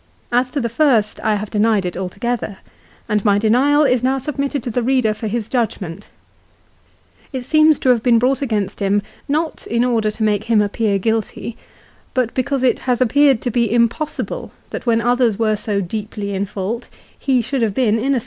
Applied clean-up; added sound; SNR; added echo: none; none; none; none.